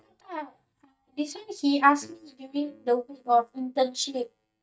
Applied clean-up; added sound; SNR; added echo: neural mask model DeepFilterNet 3.